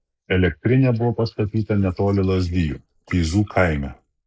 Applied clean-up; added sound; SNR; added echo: neural mask model Resemble Enhance denoiser.